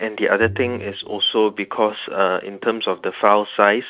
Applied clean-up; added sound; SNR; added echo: neural mask model RNNoise.